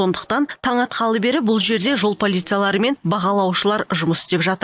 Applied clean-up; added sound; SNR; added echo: neural mask model DeepFilterNet 3.